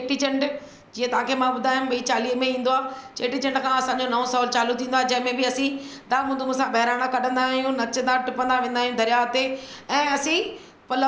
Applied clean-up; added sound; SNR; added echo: none; none; none; none.